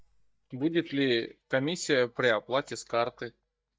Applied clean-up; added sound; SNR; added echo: neural mask model DeepFilterNet 3.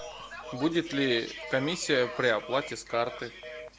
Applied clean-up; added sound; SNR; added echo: none; Telephone; 15 dB; none.